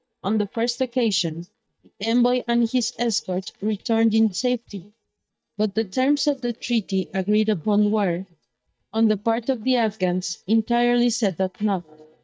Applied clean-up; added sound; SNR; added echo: neural mask model DeepFilterNet 3.